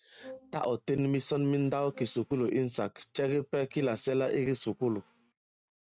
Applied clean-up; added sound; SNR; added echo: neural mask model RNNoise.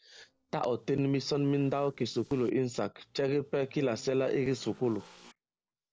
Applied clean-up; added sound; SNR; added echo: neural separator model SepFormer DNS4.